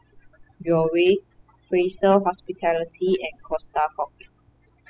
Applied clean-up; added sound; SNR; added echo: classical method spectral subtraction.